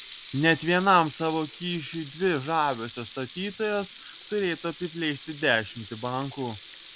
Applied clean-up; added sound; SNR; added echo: none; Sink (filling or washing) / Water tap, faucet; 18 dB; none.